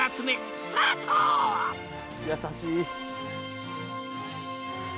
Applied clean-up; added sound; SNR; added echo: none; none; none; none.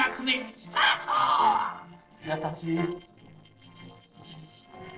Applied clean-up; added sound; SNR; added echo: neural separator model SepFormer DNS4.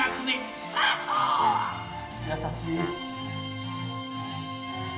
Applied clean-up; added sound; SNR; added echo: none; Brass instrument; 15 dB; reverberation time 1.6 s.